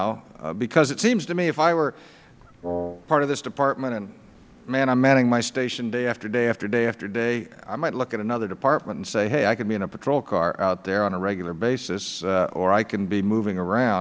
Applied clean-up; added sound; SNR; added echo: none; Wind instrument, woodwind instrument; 7 dB; none.